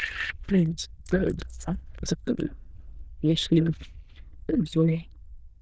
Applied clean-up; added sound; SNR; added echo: neural diffusion model UNIVERSE++.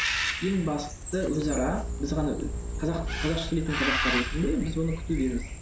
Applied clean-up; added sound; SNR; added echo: none; Bowed string instrument + Bird; 2 dB; none.